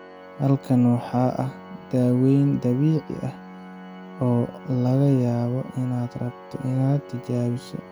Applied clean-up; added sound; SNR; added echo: none; Organ; 18 dB; none.